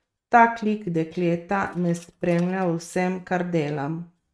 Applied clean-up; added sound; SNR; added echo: neural mask model RNNoise.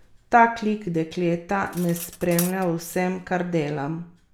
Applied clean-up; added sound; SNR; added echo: none; Cutlery, silverware; 16 dB; none.